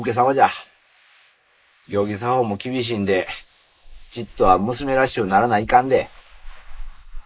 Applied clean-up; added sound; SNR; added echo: neural mask model Resemble Enhance denoiser.